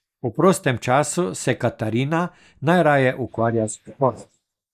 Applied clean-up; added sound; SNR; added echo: neural mask model Resemble Enhance denoiser.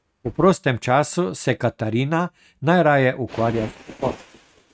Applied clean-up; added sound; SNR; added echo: neural mask model RNNoise.